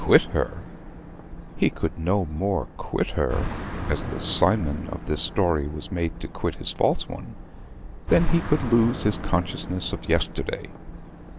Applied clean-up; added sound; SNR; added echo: none; Car passing by; 10 dB; none.